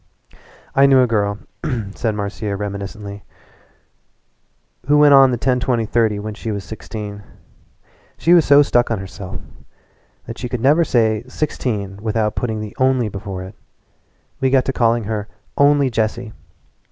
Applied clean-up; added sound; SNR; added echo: none; none; none; none.